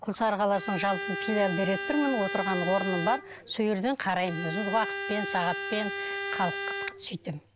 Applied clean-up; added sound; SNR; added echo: none; Bowed string instrument; 5 dB; none.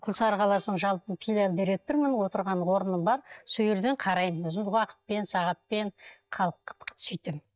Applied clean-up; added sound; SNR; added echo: neural mask model DeepFilterNet 3.